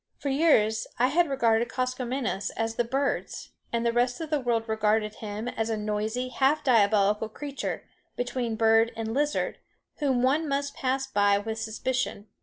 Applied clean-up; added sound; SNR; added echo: none; none; none; none.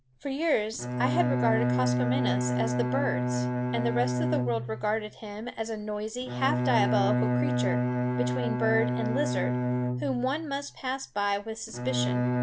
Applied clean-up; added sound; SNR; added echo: none; Bowed string instrument; -2 dB; none.